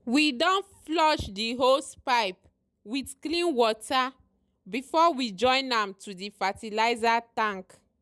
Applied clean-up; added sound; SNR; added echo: none; none; none; none.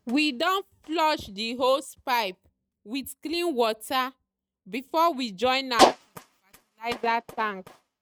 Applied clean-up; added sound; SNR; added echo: neural mask model RNNoise.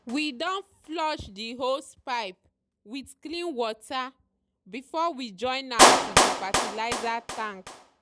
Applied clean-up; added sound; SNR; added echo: none; Clapping; -4 dB; none.